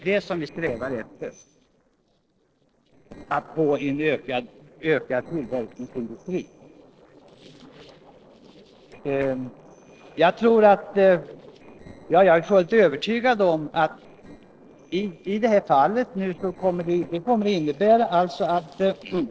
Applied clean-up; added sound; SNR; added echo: neural separator model SepFormer DNS4.